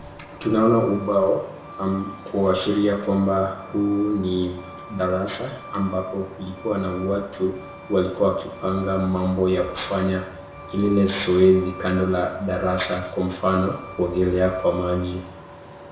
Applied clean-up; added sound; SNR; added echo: none; Truck; 16 dB; reverberation time 0.8 s.